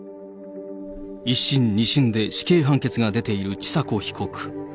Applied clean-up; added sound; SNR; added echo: none; none; none; none.